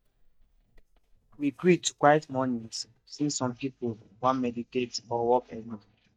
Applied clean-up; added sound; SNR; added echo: neural mask model DeepFilterNet 3.